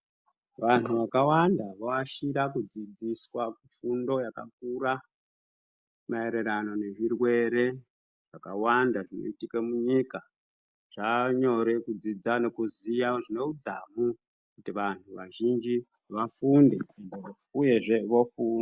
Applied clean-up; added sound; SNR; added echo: none; none; none; none.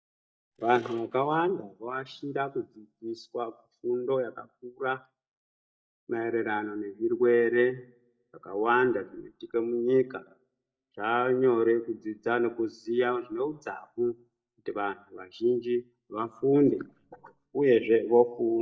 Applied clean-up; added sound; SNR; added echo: neural mask model DeepFilterNet 3.